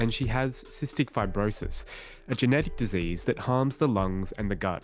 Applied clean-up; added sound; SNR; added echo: none; none; none; none.